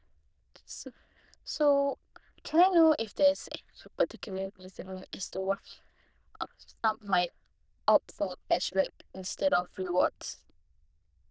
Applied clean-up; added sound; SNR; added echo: neural diffusion model UNIVERSE++.